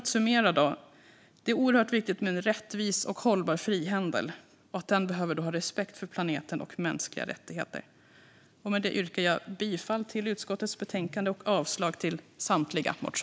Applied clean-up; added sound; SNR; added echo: none; none; none; none.